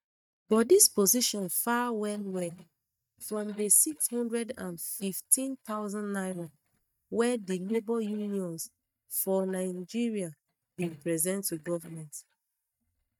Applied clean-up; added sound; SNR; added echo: neural mask model DeepFilterNet 3.